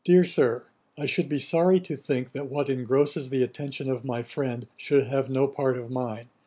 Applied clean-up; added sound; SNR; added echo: none; none; none; none.